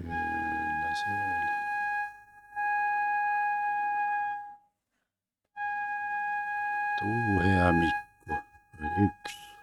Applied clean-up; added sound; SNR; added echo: neural mask model RNNoise.